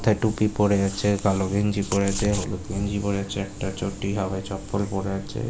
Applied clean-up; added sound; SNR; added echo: none; none; none; none.